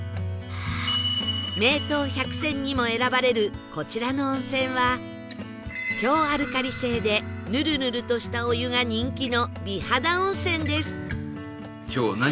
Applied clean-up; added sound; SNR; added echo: none; none; none; none.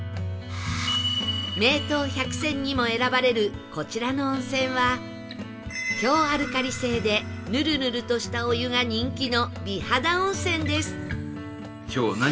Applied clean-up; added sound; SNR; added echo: none; none; none; reverberation time 1.1 s.